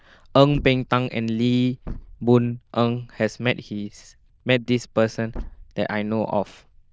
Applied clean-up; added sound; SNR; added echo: neural diffusion model UNIVERSE++.